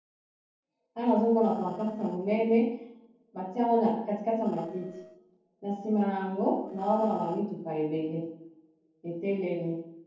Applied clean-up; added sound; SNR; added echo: neural separator model SepFormer DNS4.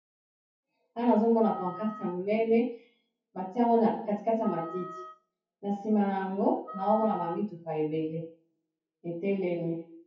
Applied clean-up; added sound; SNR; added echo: classical method WPE with log-MMSE.